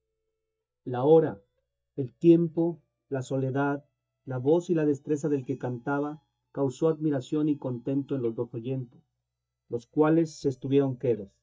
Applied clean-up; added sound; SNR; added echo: neural mask model DeepFilterNet 3.